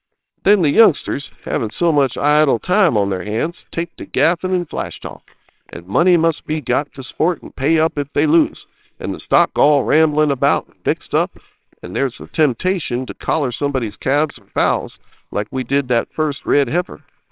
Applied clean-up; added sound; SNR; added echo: neural separator model SepFormer WHAMR!.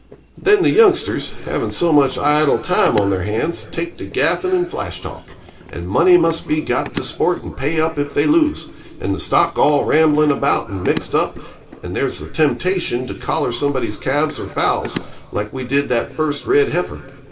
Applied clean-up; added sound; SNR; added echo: none; Run; 19 dB; reverberation time 2.7 s.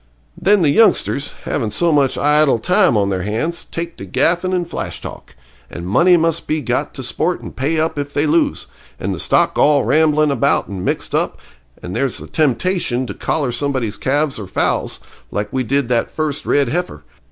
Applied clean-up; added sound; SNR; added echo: none; none; none; none.